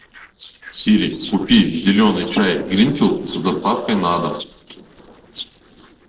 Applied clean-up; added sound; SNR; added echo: neural separator model SepFormer DNS4.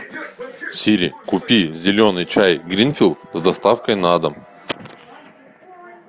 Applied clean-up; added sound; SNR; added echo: none; none; none; none.